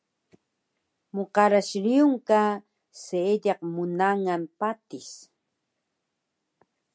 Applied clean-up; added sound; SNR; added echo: none; none; none; none.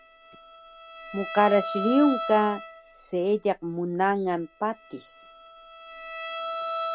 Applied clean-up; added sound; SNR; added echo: none; Bowed string instrument; 9 dB; none.